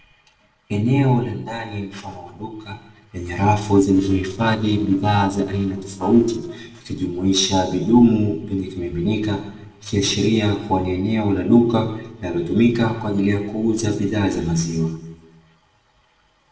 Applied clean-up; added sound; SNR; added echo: neural separator model SepFormer DNS4.